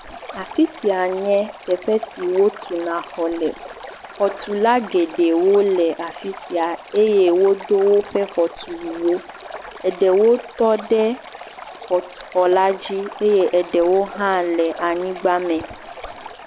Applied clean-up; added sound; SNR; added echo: none; Stream; 16 dB; none.